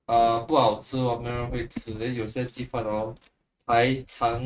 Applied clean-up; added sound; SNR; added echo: neural mask model RNNoise.